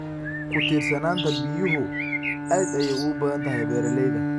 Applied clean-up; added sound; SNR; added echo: none; Bird + Bowed string instrument; 0 dB; none.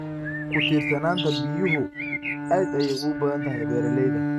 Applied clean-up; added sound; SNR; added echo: neural mask model RNNoise.